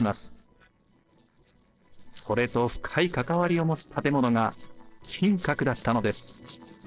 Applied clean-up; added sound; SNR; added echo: neural separator model SepFormer DNS4.